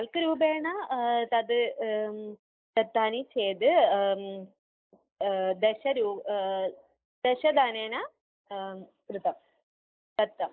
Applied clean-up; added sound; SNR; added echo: neural mask model Resemble Enhance denoiser.